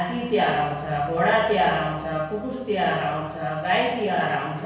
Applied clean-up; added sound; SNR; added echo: none; none; none; reverberation time 1.2 s.